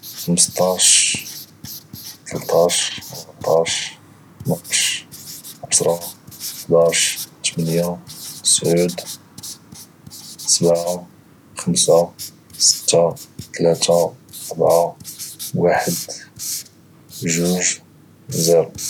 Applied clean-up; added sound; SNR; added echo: none; Writing; 14 dB; none.